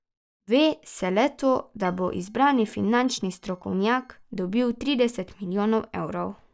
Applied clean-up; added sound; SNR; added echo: neural mask model DeepFilterNet 3.